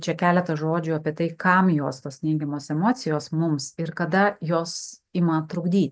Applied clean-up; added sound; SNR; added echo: none; none; none; none.